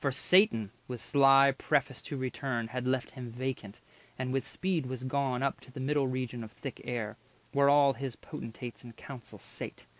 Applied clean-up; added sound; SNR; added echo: none; none; none; none.